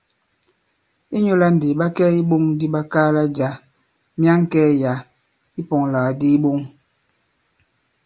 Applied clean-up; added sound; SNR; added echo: none; none; none; none.